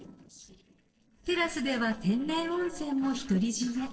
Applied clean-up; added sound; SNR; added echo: neural separator model SepFormer DNS4.